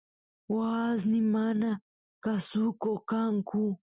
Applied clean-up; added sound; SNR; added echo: none; none; none; none.